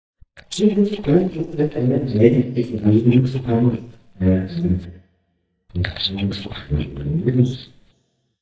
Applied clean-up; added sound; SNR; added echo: neural mask model DeepFilterNet 3.